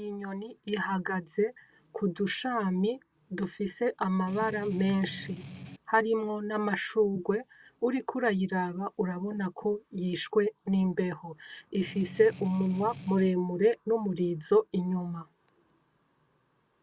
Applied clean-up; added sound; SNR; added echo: none; Strum; 13 dB; none.